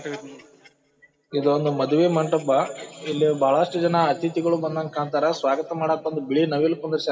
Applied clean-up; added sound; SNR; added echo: none; none; none; reverberation time 1.9 s.